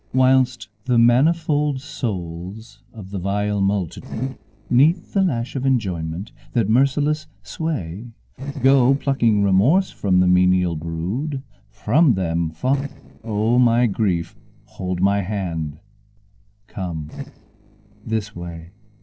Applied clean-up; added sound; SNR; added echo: neural separator model SepFormer DNS4.